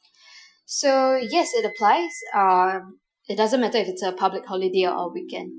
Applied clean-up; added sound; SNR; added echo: classical method Wiener filter.